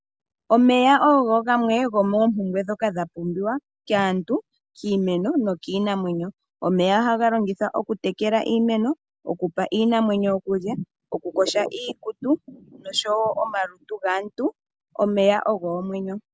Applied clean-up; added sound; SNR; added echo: none; none; none; none.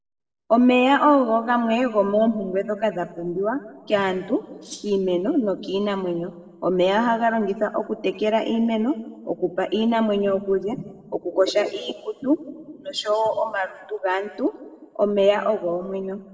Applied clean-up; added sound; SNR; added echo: neural separator model SepFormer DNS4.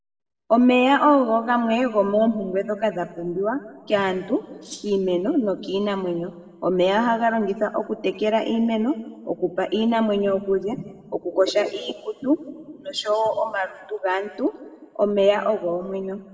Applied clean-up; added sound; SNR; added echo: none; Rattle (instrument); 18 dB; reverberation time 1.1 s.